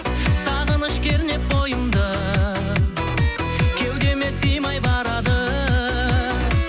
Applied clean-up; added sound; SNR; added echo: none; none; none; none.